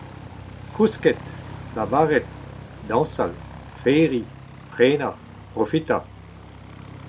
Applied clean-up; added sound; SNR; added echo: none; Aircraft; 14 dB; none.